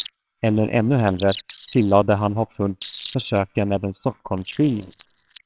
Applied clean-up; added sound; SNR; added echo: neural separator model SepFormer WHAMR!.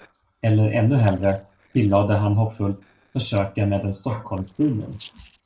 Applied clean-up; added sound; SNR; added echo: neural separator model SepFormer DNS4.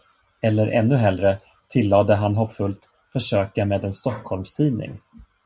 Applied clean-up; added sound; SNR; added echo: none; none; none; none.